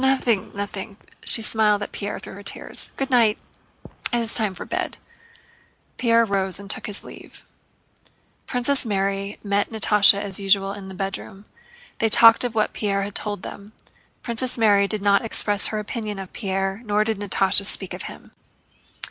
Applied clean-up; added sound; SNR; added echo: none; none; none; none.